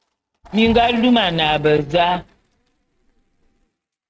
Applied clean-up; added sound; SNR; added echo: neural mask model RNNoise.